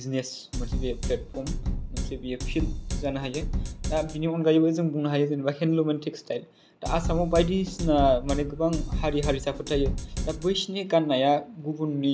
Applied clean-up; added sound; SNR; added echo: none; Drum kit; 4 dB; none.